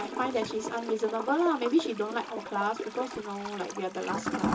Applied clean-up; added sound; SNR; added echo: none; Toilet flush / Gurgling; 6 dB; reverberation time 0.2 s.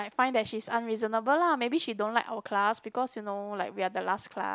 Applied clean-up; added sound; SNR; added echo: none; none; none; none.